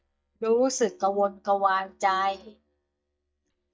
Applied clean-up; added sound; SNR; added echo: neural mask model DeepFilterNet 3.